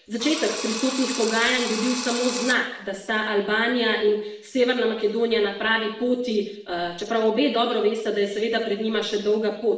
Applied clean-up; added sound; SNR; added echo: none; Drill; 8 dB; reverberation time 0.8 s.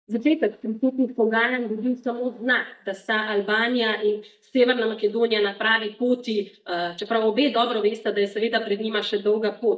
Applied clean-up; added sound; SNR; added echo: neural mask model DeepFilterNet 3.